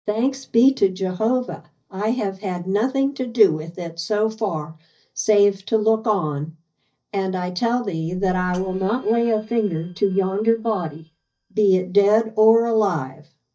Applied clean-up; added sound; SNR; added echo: neural mask model DeepFilterNet 3.